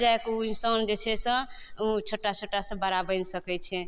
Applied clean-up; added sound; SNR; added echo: none; Ocean; 10 dB; none.